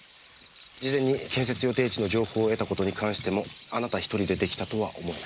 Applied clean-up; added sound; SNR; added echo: none; Tools; 20 dB; none.